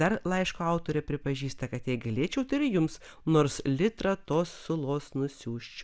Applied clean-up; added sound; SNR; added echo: none; none; none; none.